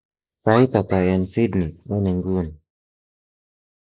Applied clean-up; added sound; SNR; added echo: neural mask model Resemble Enhance denoiser.